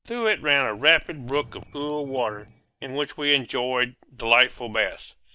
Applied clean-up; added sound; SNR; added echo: neural mask model DeepFilterNet 3.